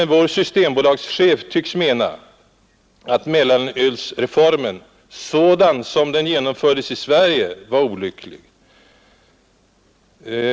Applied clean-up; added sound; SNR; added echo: none; none; none; none.